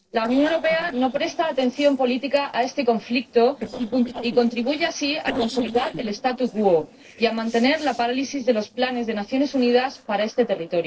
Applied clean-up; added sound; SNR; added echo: neural separator model SepFormer DNS4.